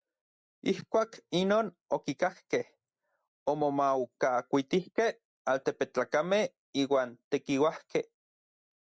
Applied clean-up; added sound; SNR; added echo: none; none; none; none.